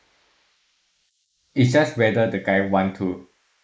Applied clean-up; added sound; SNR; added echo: neural mask model Resemble Enhance denoiser.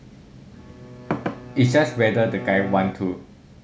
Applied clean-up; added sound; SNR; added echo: none; Bowed string instrument; 13 dB; none.